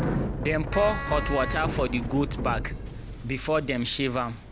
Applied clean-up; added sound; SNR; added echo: none; Bicycle + Wind instrument, woodwind instrument; 3 dB; none.